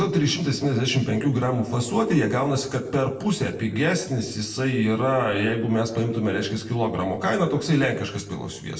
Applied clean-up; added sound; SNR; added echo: none; none; none; reverberation time 0.6 s.